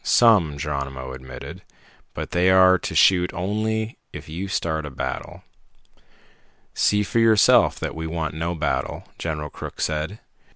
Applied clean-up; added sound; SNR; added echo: none; none; none; none.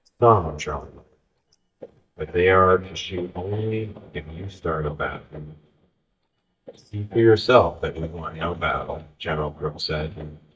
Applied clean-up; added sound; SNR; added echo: neural mask model DeepFilterNet 3.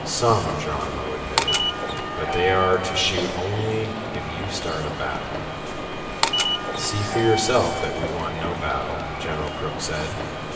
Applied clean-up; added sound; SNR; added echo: none; Walk, footsteps / Subway, metro, underground; 2 dB; reverberation time 2.3 s.